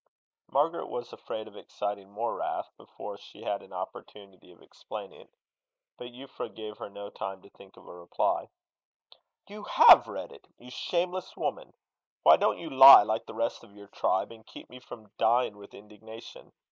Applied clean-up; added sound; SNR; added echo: neural mask model Resemble Enhance denoiser.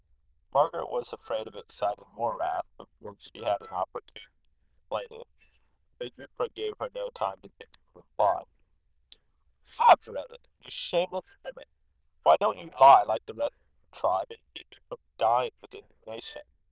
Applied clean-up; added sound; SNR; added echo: neural diffusion model UNIVERSE++.